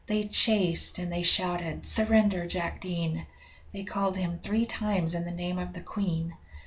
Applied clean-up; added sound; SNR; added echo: none; none; none; none.